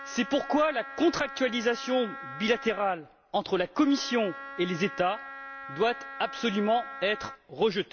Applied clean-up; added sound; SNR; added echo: none; Wind instrument, woodwind instrument; 13 dB; none.